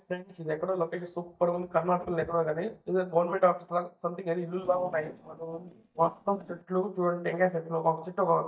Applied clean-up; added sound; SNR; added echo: neural mask model DeepFilterNet 3.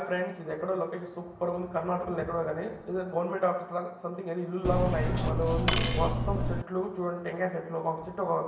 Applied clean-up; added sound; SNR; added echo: none; Cutlery, silverware; -4 dB; reverberation time 0.8 s.